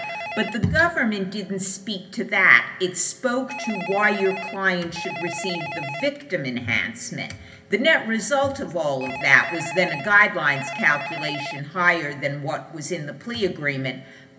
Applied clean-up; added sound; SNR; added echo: none; Telephone; 12 dB; reverberation time 0.3 s.